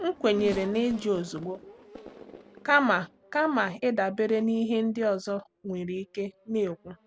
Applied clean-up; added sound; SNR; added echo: none; Race car, auto racing / Accelerating, revving, vroom; 19 dB; none.